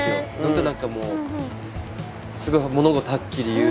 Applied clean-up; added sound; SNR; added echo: none; none; none; none.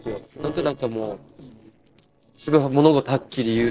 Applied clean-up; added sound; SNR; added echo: neural separator model SepFormer DNS4.